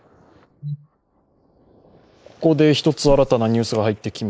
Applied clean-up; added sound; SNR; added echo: neural mask model Resemble Enhance denoiser.